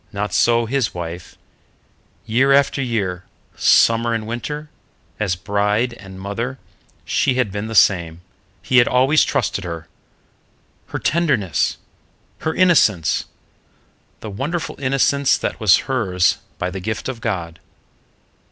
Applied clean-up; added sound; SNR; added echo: none; none; none; none.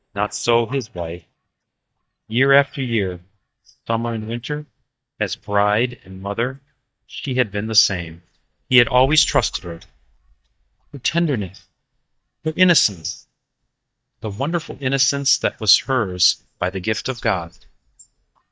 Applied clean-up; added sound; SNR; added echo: neural mask model DeepFilterNet 3.